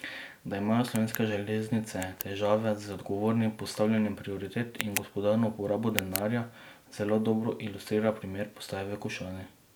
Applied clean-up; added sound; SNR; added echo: none; Tick; 15 dB; none.